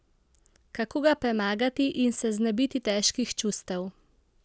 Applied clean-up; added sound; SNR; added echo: none; none; none; none.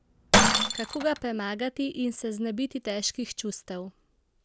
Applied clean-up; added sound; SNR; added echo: none; Shatter; -2 dB; none.